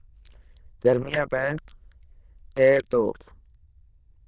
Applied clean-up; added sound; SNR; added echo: neural diffusion model UNIVERSE++.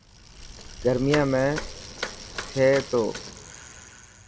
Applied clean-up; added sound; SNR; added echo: none; Bicycle; 11 dB; none.